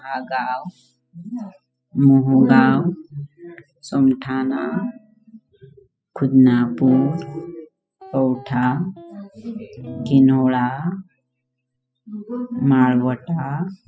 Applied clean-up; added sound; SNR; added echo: classical method spectral subtraction.